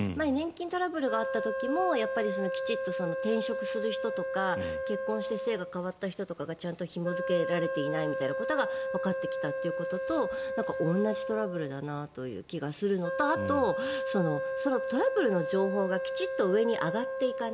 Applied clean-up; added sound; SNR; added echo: none; Wind instrument, woodwind instrument; 3 dB; none.